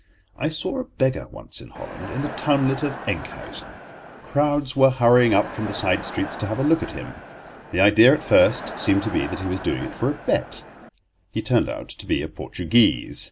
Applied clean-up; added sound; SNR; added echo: none; Crowd; 13 dB; none.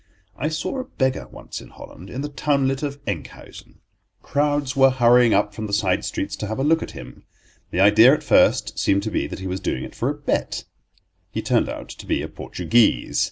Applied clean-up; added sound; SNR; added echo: none; none; none; none.